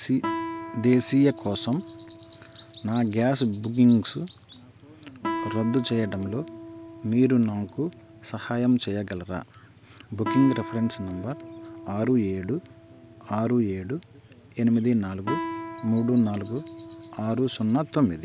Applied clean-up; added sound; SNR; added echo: none; Guitar; 13 dB; none.